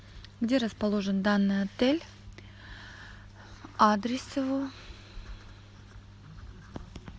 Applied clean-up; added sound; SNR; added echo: none; none; none; none.